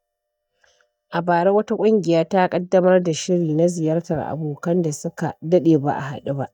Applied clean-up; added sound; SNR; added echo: neural mask model DeepFilterNet 3.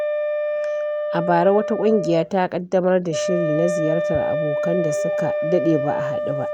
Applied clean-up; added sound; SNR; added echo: none; Wind instrument, woodwind instrument; 2 dB; none.